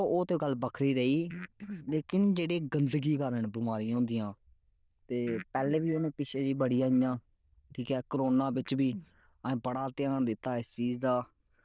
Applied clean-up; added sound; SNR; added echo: neural diffusion model UNIVERSE++.